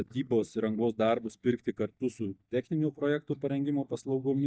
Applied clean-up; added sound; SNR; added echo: neural mask model DeepFilterNet 3.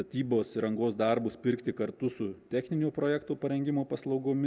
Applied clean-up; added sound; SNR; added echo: none; none; none; none.